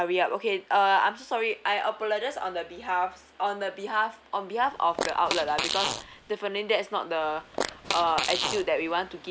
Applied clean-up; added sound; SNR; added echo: none; Fart; 5 dB; none.